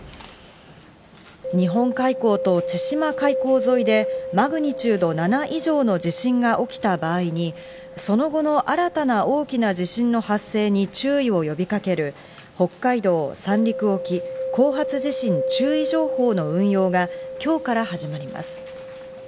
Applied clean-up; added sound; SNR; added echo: none; Mallet percussion; 8 dB; none.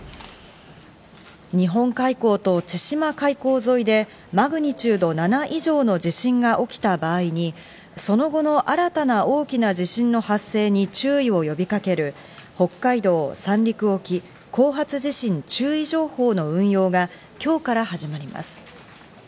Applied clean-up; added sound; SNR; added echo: none; none; none; none.